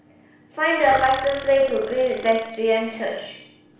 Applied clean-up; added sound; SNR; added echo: none; Burping, eructation; 13 dB; reverberation time 0.7 s.